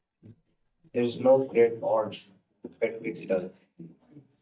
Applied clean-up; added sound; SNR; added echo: neural mask model DeepFilterNet 3.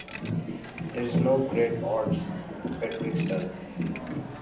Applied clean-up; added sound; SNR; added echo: none; Coin (dropping); 13 dB; reverberation time 0.6 s.